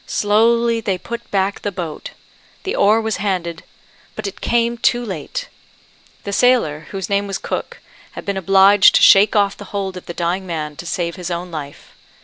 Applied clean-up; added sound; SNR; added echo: none; none; none; none.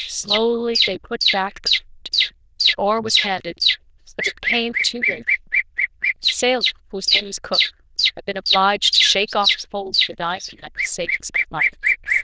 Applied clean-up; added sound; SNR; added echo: neural diffusion model UNIVERSE++.